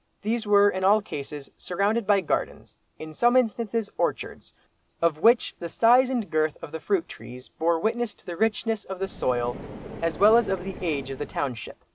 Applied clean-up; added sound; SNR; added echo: none; Car; 13 dB; none.